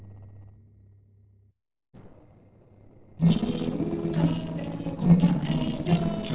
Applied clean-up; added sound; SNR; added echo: neural separator model SepFormer DNS4.